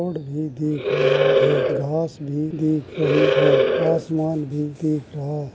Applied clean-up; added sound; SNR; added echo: none; Animal; -5 dB; none.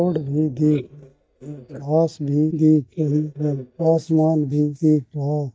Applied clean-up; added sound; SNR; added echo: neural mask model DeepFilterNet 3.